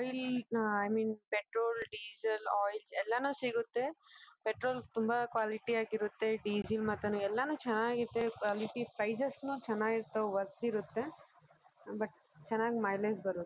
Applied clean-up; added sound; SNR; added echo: none; none; none; none.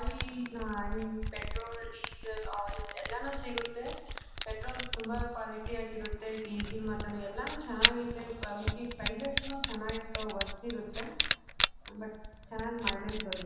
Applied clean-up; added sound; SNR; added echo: none; Camera; -2 dB; reverberation time 1.1 s.